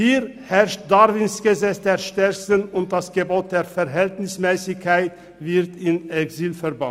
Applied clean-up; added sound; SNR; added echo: none; none; none; none.